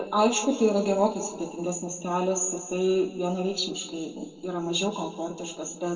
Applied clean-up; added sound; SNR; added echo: none; none; none; reverberation time 1.5 s.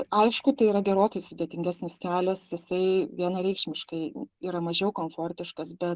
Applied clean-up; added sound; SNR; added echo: none; none; none; none.